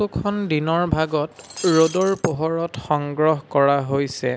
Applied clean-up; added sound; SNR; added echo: none; Shatter; 14 dB; none.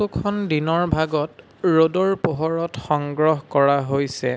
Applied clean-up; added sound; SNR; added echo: none; none; none; none.